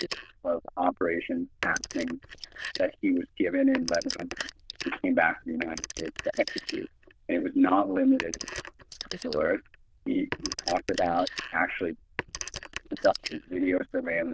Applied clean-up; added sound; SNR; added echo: neural diffusion model UNIVERSE++.